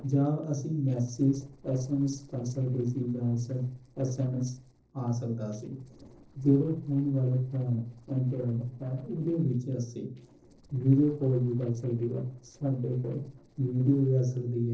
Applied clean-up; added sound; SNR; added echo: neural separator model SepFormer DNS4.